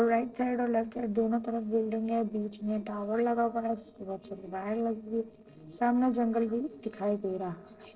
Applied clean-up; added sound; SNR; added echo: neural separator model SepFormer DNS4.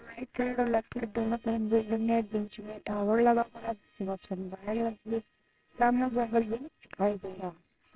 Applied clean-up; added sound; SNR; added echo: neural separator model SepFormer WHAMR!.